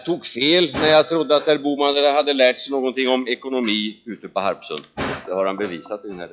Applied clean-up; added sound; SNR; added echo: classical method log-MMSE.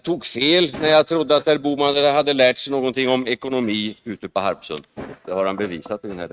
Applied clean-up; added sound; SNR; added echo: neural mask model RNNoise.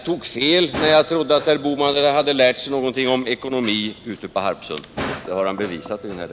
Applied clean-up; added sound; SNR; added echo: none; Dishes, pots, and pans; 15 dB; none.